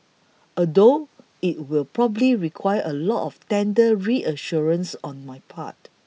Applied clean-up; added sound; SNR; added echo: none; none; none; none.